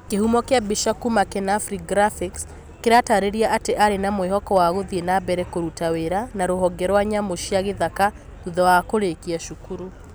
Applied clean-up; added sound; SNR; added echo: none; none; none; none.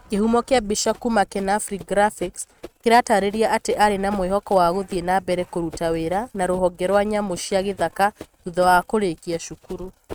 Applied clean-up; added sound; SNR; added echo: neural mask model RNNoise.